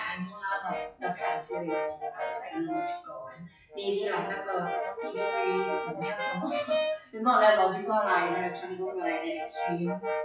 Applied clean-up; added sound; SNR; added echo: classical method WPE with log-MMSE.